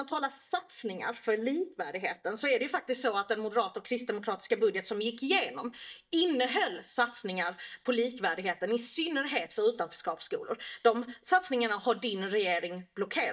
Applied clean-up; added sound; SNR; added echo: neural mask model DeepFilterNet 3.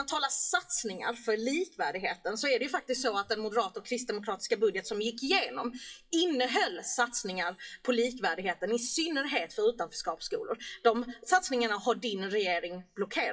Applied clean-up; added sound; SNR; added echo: classical method WPE with log-MMSE.